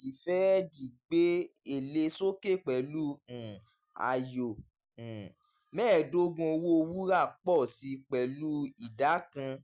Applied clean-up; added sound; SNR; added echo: none; none; none; none.